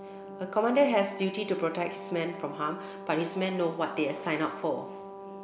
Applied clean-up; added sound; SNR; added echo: none; Brass instrument; 12 dB; none.